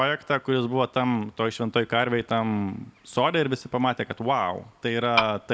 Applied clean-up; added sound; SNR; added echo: none; Tap / Glass; 1 dB; none.